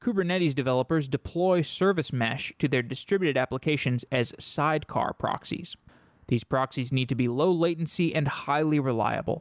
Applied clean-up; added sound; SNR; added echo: none; none; none; none.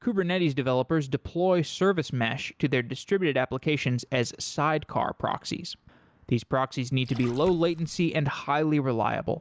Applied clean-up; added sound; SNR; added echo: none; Splash, splatter; 19 dB; none.